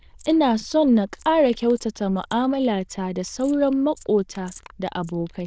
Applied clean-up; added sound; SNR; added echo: neural diffusion model UNIVERSE++.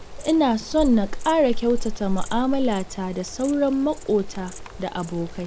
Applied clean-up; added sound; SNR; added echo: none; Insect; 6 dB; none.